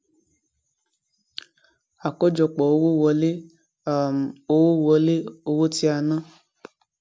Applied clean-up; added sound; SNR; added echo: none; none; none; none.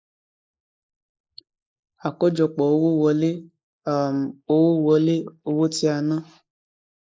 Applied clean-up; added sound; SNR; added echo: neural mask model Resemble Enhance denoiser.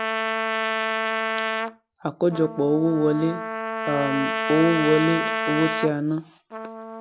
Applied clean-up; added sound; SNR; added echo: none; Trumpet; 3 dB; none.